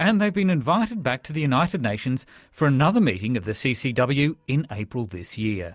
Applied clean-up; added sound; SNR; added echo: none; none; none; none.